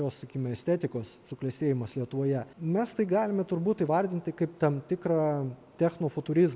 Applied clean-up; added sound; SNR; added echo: none; none; none; none.